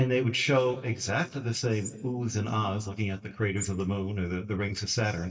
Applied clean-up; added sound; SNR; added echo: neural mask model DeepFilterNet 3.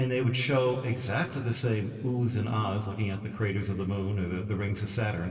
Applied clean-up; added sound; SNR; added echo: neural separator model SepFormer DNS4.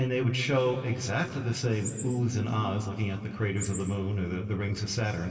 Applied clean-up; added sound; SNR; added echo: none; Chirp, tweet; 17 dB; reverberation time 2.9 s.